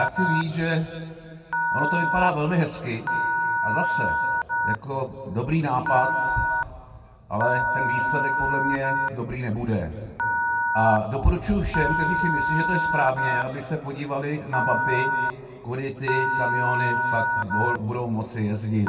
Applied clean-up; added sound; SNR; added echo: none; Telephone; 0 dB; reverberation time 2.3 s.